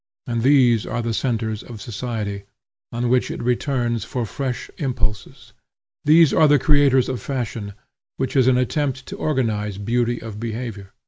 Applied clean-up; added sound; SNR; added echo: none; none; none; none.